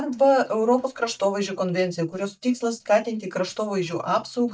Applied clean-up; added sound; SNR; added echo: neural mask model DeepFilterNet 3.